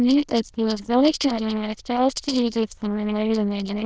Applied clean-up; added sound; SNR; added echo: neural diffusion model UNIVERSE++.